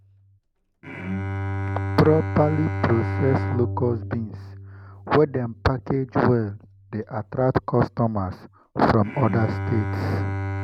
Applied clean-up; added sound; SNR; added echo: none; Bowed string instrument; 6 dB; none.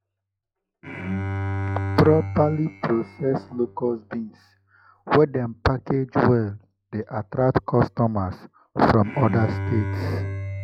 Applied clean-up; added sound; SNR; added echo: classical method log-MMSE.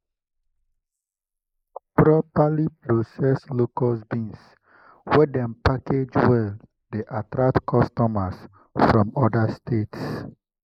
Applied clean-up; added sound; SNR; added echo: neural mask model Resemble Enhance denoiser.